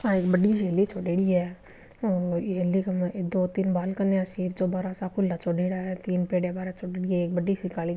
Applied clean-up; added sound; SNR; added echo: none; none; none; none.